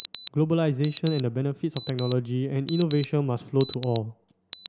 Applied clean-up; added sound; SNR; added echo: none; Alarm; -5 dB; none.